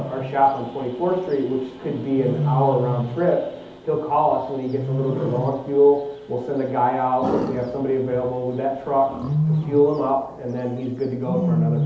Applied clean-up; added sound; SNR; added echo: none; Wild animals; 6 dB; reverberation time 2.2 s.